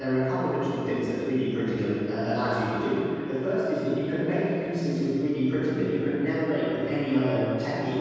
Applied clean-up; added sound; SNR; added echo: none; none; none; reverberation time 2.1 s.